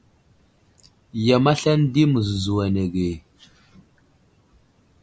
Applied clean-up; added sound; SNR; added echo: none; none; none; none.